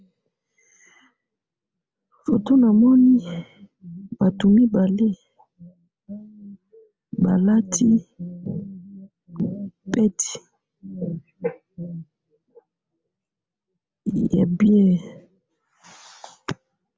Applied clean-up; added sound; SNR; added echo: none; none; none; none.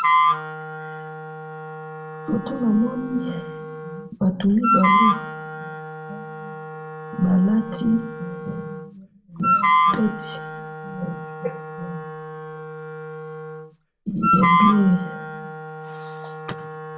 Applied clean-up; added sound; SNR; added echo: none; Wind instrument, woodwind instrument; 0 dB; reverberation time 0.5 s.